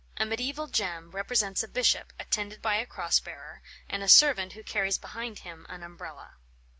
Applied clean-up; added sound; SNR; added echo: none; none; none; none.